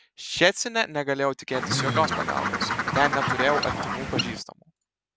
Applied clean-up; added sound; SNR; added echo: none; Bird; 0 dB; none.